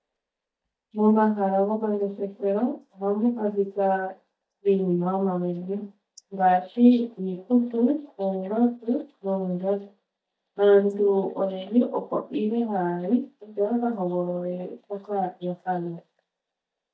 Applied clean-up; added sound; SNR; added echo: neural mask model DeepFilterNet 3.